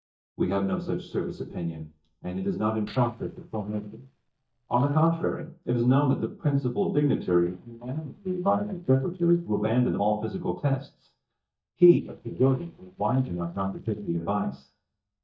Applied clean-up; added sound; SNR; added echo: neural mask model DeepFilterNet 3.